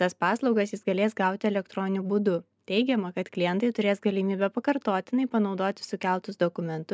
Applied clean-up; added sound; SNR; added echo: none; none; none; none.